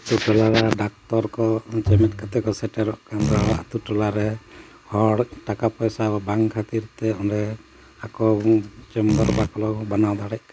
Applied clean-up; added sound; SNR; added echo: none; Fart + Bowed string instrument; 2 dB; none.